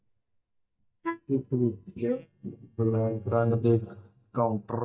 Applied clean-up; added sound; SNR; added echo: neural mask model DeepFilterNet 3.